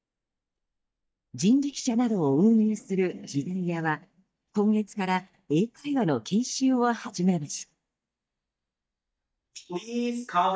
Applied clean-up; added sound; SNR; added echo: neural mask model DeepFilterNet 3.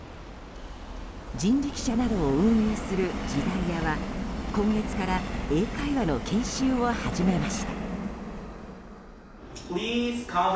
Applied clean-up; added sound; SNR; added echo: none; Subway, metro, underground; 5 dB; none.